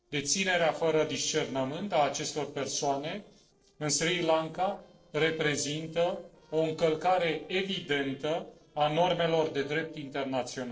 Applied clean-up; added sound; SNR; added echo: neural separator model SepFormer DNS4.